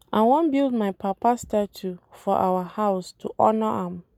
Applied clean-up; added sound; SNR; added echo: none; none; none; none.